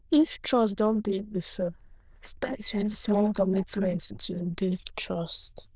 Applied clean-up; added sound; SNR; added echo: neural diffusion model UNIVERSE++.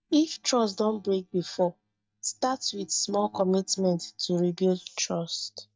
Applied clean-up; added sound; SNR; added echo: neural mask model DeepFilterNet 3.